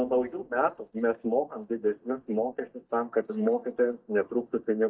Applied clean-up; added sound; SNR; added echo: neural mask model DeepFilterNet 3.